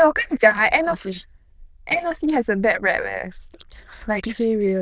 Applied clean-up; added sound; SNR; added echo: neural diffusion model UNIVERSE++.